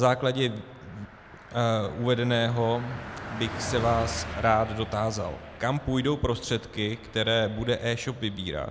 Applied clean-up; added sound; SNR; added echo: none; Car passing by; 13 dB; none.